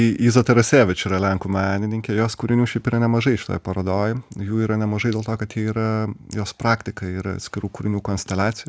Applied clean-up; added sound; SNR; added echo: none; none; none; none.